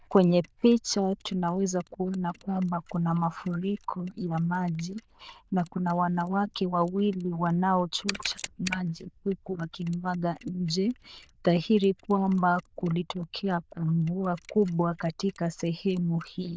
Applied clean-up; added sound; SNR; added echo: neural diffusion model UNIVERSE++.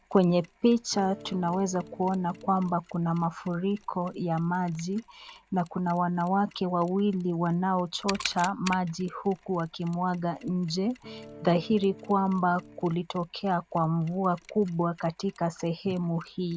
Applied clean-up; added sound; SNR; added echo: none; Electric guitar / Strum + Mechanisms; 19 dB; none.